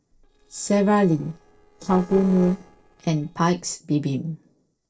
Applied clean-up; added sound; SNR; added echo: neural separator model SepFormer DNS4.